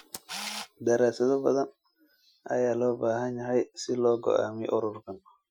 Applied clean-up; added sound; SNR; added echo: classical method Wiener filter.